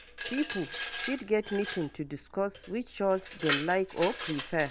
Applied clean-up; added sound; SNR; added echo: none; Glass; 8 dB; none.